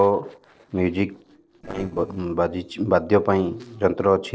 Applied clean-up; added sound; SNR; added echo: neural separator model SepFormer DNS4.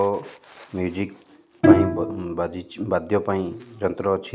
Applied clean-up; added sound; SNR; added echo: none; Bowed string instrument; -3 dB; none.